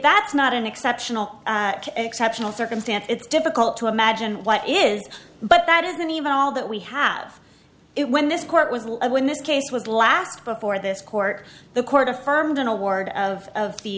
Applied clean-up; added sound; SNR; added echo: none; none; none; none.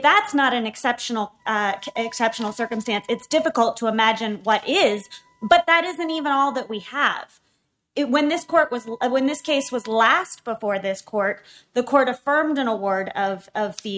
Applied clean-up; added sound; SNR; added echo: neural mask model RNNoise.